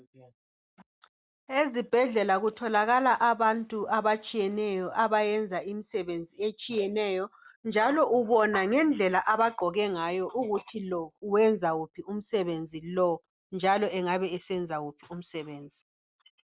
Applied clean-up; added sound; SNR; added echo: none; none; none; none.